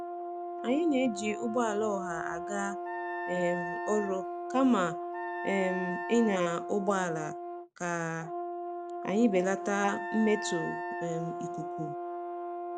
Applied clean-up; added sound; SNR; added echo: none; Wind instrument, woodwind instrument + Brass instrument; 5 dB; none.